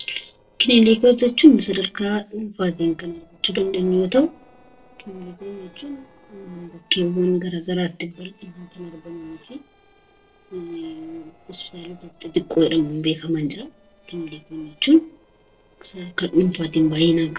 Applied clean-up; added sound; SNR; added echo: neural separator model SepFormer DNS4.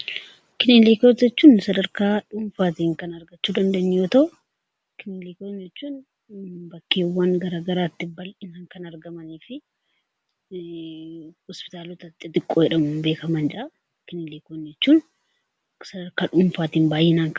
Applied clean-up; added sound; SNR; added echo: none; none; none; none.